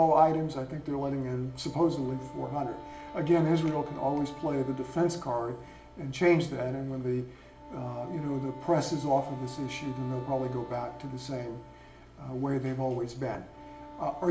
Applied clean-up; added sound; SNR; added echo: none; Wind instrument, woodwind instrument; 18 dB; reverberation time 1.4 s.